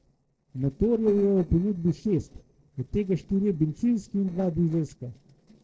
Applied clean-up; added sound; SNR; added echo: neural separator model SepFormer DNS4.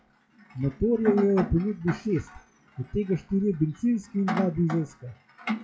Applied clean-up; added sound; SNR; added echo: classical method WPE with log-MMSE.